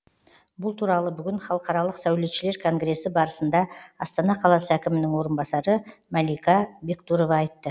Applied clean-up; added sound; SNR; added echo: none; none; none; none.